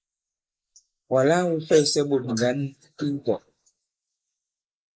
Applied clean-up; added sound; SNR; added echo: neural mask model Resemble Enhance denoiser.